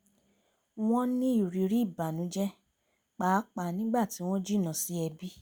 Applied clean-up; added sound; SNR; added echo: none; none; none; none.